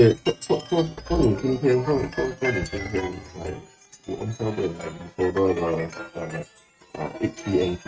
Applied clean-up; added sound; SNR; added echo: neural mask model RNNoise.